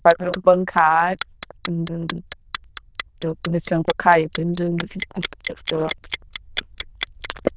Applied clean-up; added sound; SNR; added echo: neural diffusion model UNIVERSE++.